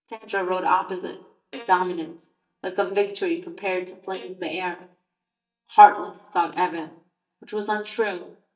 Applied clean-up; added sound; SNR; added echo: neural mask model DeepFilterNet 3.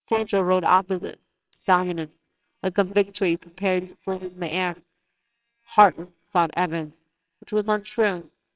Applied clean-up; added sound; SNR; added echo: neural separator model SepFormer WHAMR!.